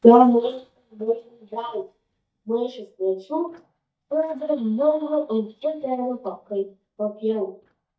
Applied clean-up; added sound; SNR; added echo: neural mask model DeepFilterNet 3.